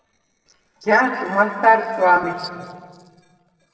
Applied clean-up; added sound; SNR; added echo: neural separator model SepFormer DNS4.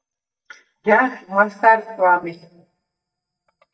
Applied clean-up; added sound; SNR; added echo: neural mask model DeepFilterNet 3.